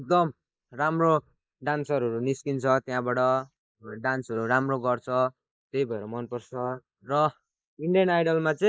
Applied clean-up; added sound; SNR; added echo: neural mask model Resemble Enhance denoiser.